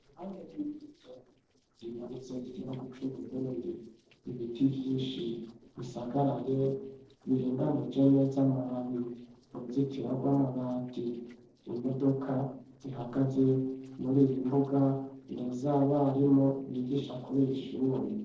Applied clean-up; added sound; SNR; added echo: neural separator model SepFormer DNS4.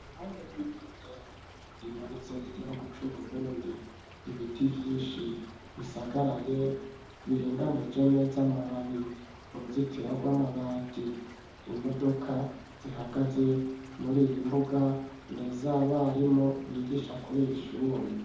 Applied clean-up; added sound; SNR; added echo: none; Stream / Trickle, dribble; 19 dB; reverberation time 1.2 s.